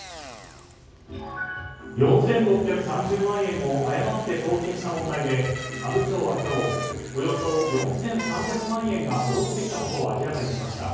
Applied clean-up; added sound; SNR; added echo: none; Bicycle; 12 dB; reverberation time 1.3 s.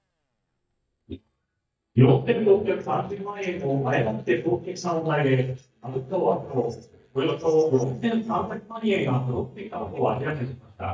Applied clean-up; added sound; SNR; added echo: neural mask model DeepFilterNet 3.